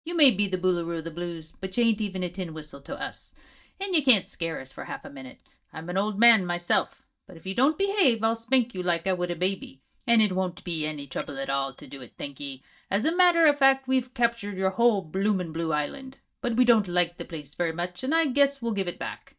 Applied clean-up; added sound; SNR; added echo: neural mask model DeepFilterNet 3.